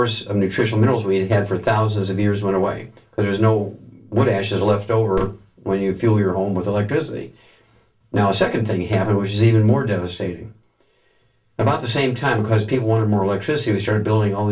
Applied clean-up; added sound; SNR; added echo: none; none; none; reverberation time 0.2 s.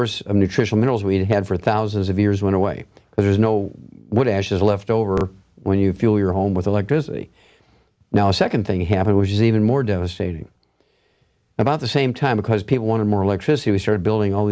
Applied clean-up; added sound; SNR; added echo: none; none; none; none.